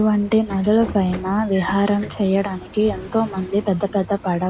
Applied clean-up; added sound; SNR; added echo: none; Sliding door / Train; 15 dB; none.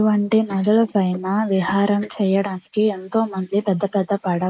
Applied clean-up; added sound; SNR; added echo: neural mask model Resemble Enhance denoiser.